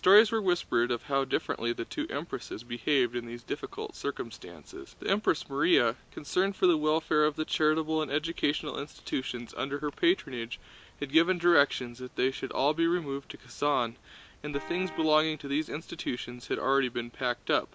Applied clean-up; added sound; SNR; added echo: none; Vehicle horn, car horn, honking; 17 dB; none.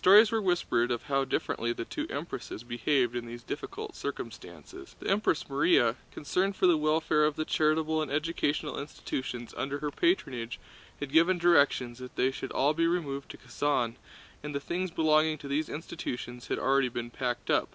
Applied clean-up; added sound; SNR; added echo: none; none; none; none.